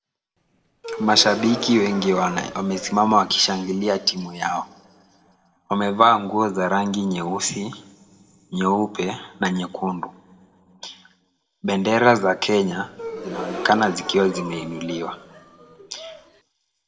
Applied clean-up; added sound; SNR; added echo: none; Gasp; 12 dB; reverberation time 1.7 s.